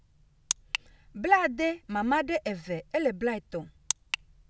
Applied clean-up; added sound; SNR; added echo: none; none; none; none.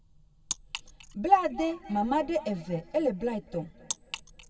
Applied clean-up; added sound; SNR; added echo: none; none; none; reverberation time 2.1 s.